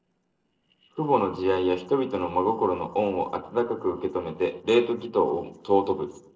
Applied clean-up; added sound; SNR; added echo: neural separator model SepFormer DNS4.